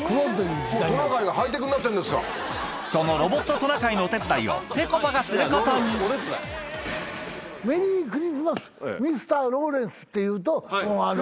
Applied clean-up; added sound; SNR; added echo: none; none; none; none.